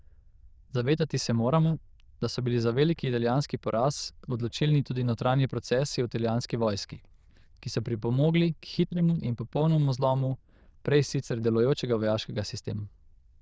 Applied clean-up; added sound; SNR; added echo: neural diffusion model UNIVERSE++.